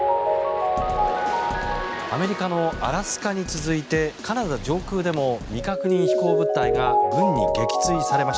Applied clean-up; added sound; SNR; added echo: none; Mallet percussion; -1 dB; none.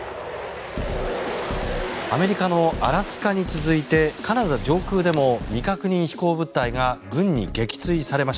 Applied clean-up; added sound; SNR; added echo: none; none; none; none.